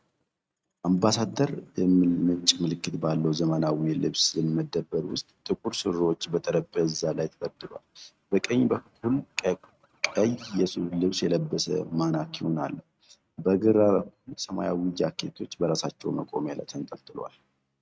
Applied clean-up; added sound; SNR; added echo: neural mask model RNNoise.